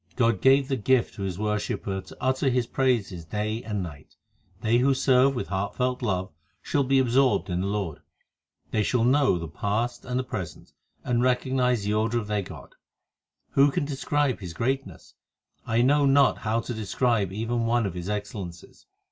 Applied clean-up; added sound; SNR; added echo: none; none; none; none.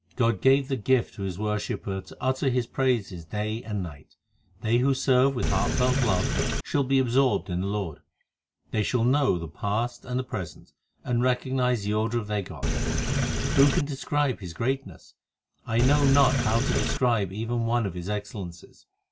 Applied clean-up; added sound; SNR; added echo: none; Sink (filling or washing); -1 dB; none.